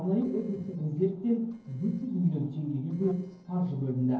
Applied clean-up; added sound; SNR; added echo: neural separator model SepFormer DNS4.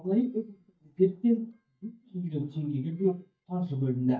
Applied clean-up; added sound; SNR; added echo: neural mask model DeepFilterNet 3.